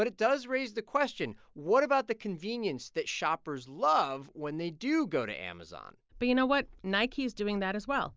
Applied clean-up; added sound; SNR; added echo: none; none; none; none.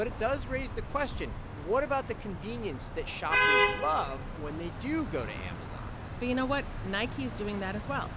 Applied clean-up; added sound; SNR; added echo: none; Traffic noise, roadway noise / Vehicle horn, car horn, honking; 0 dB; none.